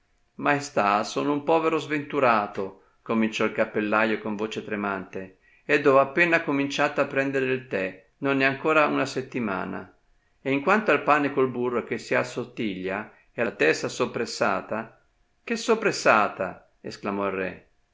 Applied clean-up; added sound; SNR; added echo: none; none; none; none.